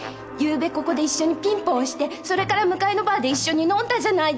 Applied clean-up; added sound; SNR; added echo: none; none; none; none.